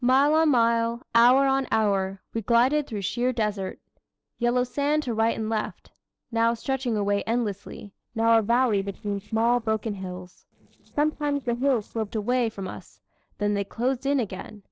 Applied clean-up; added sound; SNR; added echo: neural separator model SepFormer DNS4.